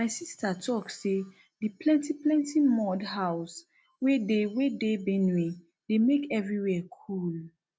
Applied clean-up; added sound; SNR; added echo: none; none; none; none.